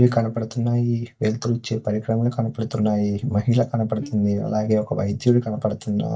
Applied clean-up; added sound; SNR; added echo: neural mask model DeepFilterNet 3.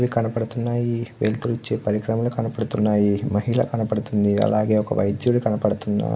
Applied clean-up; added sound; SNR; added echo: none; none; none; none.